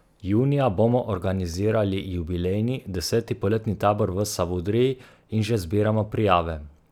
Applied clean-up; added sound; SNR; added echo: none; none; none; none.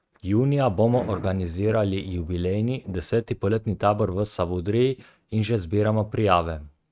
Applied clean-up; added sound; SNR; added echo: neural mask model RNNoise.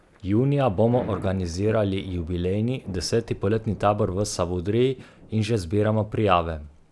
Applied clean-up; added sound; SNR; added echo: none; Thunder / Rain; 20 dB; none.